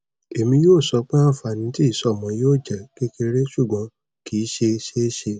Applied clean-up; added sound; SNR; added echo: none; none; none; none.